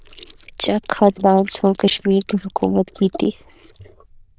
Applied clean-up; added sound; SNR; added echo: neural diffusion model UNIVERSE++.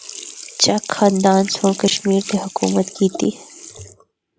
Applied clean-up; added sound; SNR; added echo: none; Sink (filling or washing); 14 dB; none.